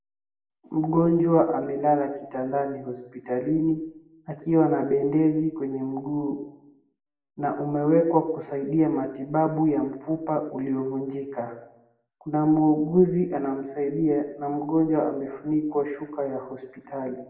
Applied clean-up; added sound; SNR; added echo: none; none; none; reverberation time 0.7 s.